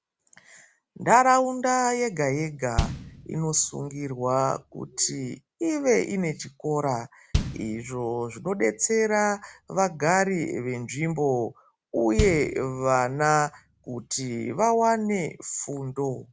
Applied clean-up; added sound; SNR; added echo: none; Bass drum; 9 dB; none.